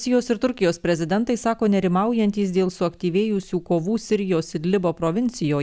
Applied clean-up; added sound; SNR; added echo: none; none; none; none.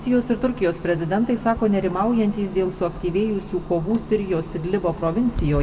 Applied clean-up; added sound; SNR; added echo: none; Clock; 12 dB; reverberation time 1.4 s.